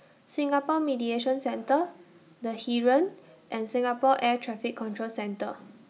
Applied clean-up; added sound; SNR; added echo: none; none; none; none.